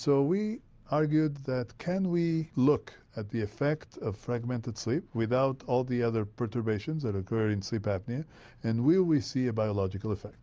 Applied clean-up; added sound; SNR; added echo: none; none; none; none.